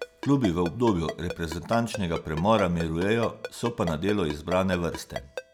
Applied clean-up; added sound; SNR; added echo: none; Ringtone; 13 dB; none.